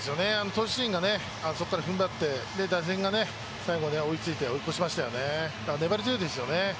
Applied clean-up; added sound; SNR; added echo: none; none; none; none.